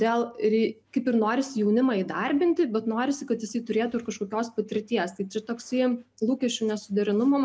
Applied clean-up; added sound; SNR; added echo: none; none; none; none.